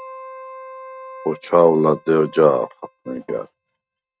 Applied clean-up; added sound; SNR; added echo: neural mask model RNNoise.